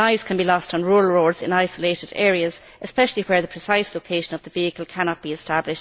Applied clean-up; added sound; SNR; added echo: none; none; none; none.